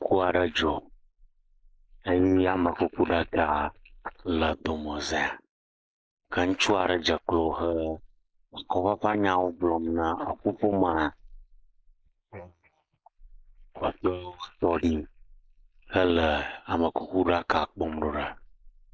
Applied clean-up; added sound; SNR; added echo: neural mask model Resemble Enhance denoiser.